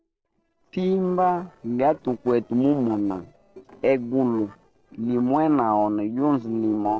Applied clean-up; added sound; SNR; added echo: neural separator model SepFormer DNS4.